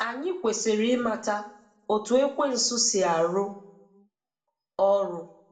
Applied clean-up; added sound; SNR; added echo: none; none; none; reverberation time 0.5 s.